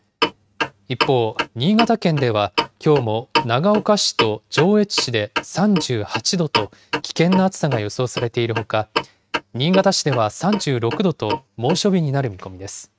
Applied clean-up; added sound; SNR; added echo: neural mask model RNNoise.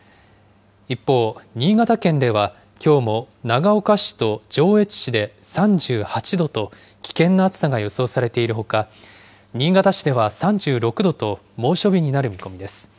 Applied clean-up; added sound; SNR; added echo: none; none; none; none.